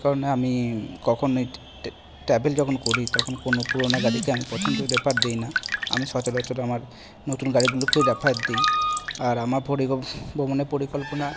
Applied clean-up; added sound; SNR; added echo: none; Wind instrument, woodwind instrument + Drip; 2 dB; none.